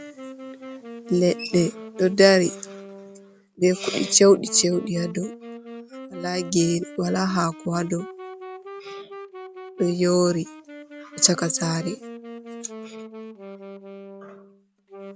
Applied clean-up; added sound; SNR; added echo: none; Wind instrument, woodwind instrument; 15 dB; none.